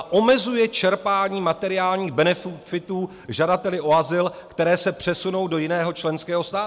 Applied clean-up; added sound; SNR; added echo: none; none; none; none.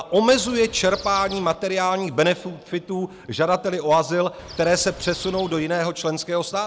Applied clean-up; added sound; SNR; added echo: none; Chirp, tweet; 16 dB; none.